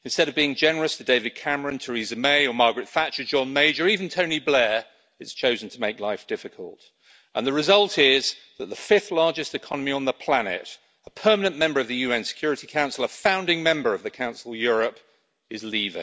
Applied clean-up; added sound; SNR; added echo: none; none; none; none.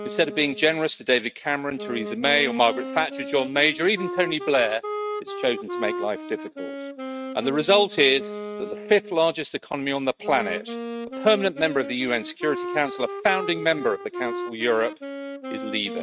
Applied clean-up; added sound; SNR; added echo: neural mask model RNNoise.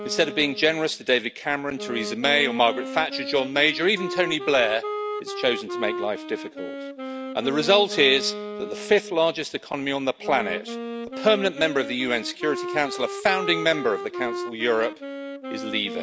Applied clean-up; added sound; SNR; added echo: none; Wind instrument, woodwind instrument; 9 dB; none.